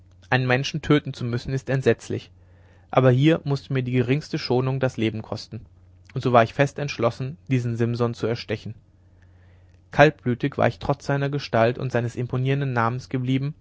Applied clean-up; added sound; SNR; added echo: none; none; none; none.